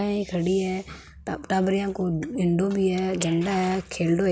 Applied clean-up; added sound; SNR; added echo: none; none; none; none.